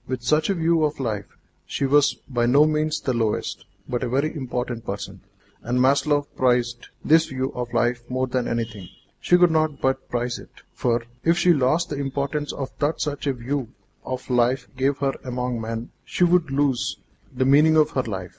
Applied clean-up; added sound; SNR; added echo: none; none; none; none.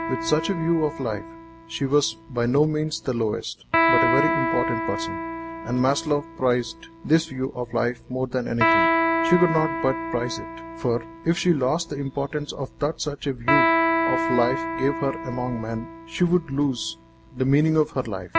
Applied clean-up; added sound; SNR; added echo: none; Electric guitar; 2 dB; none.